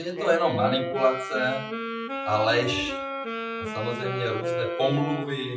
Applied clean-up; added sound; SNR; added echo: classical method WPE with log-MMSE.